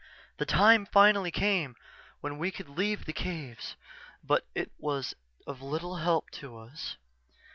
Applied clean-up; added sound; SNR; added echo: none; none; none; none.